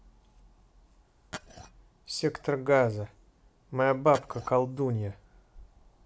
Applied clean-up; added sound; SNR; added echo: none; Glass; 13 dB; none.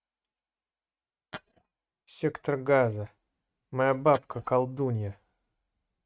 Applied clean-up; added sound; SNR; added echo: neural mask model RNNoise.